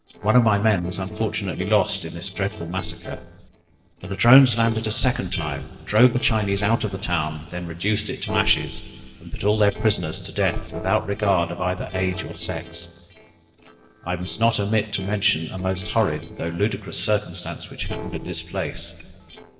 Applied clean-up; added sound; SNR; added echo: neural separator model SepFormer DNS4.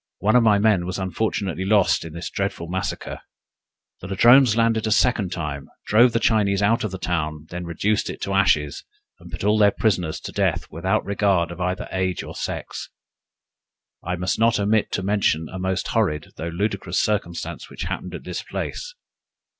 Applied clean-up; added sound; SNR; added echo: none; none; none; none.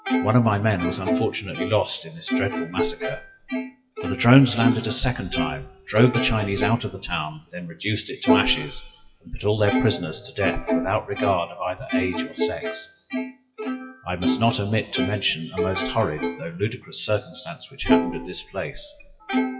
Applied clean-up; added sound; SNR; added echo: classical method WPE with log-MMSE.